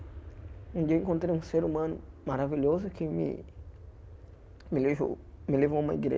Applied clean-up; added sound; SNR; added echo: none; Aircraft; 16 dB; none.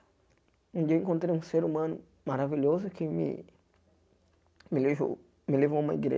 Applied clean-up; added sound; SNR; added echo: none; none; none; none.